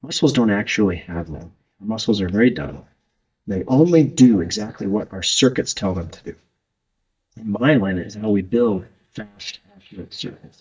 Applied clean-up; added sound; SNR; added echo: neural mask model DeepFilterNet 3.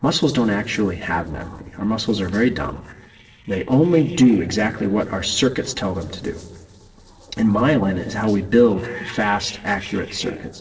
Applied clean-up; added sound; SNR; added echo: neural separator model SepFormer DNS4.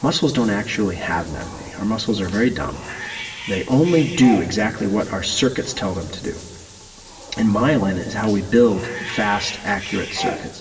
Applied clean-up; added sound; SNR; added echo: none; Bathtub (filling or washing) / Cat; 13 dB; reverberation time 2.7 s.